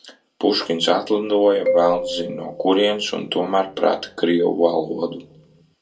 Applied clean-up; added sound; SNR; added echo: none; Marimba, xylophone; 6 dB; reverberation time 0.2 s.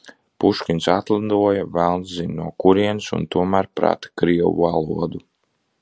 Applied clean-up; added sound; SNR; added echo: none; none; none; none.